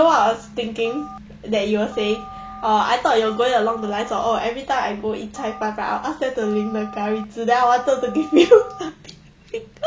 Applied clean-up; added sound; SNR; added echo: none; Telephone; 18 dB; none.